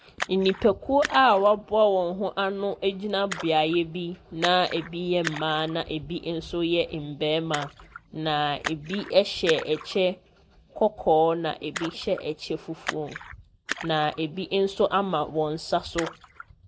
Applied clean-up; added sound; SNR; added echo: none; Splash, splatter; 15 dB; none.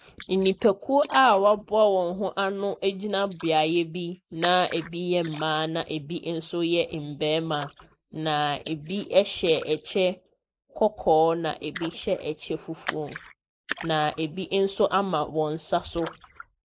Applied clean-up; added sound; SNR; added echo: neural mask model Resemble Enhance denoiser.